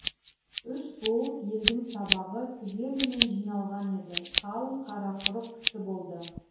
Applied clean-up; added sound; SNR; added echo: none; Scissors; 1 dB; reverberation time 1.0 s.